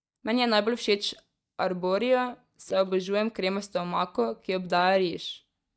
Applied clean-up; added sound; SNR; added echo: neural mask model DeepFilterNet 3.